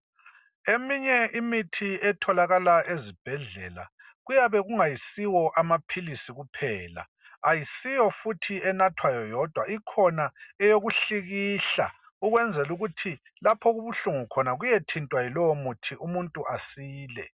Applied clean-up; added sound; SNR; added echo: none; none; none; none.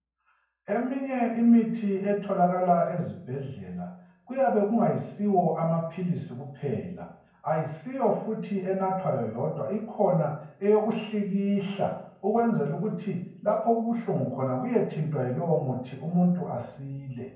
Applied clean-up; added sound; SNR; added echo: none; none; none; reverberation time 0.9 s.